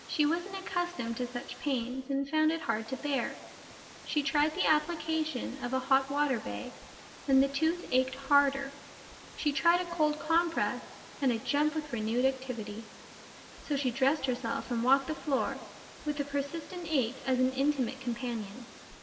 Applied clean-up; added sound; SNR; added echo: none; Water; 19 dB; reverberation time 3.0 s.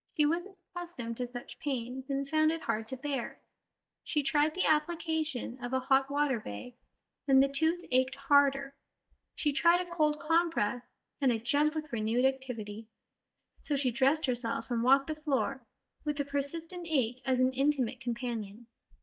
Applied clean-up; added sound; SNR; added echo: neural mask model DeepFilterNet 3.